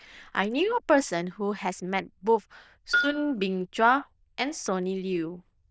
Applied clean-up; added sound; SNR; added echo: neural diffusion model UNIVERSE++.